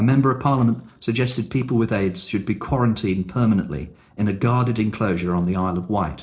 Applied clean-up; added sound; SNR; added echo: neural separator model SepFormer DNS4.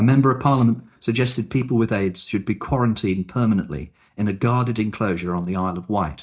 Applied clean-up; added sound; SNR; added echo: neural mask model DeepFilterNet 3.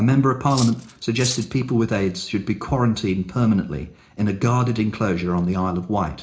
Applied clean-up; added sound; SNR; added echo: none; Cutlery, silverware; 13 dB; reverberation time 0.4 s.